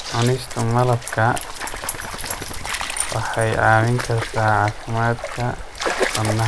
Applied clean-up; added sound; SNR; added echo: none; Stream; 5 dB; none.